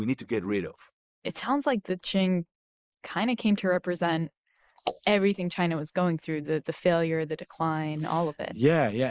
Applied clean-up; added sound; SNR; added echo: neural mask model Resemble Enhance denoiser.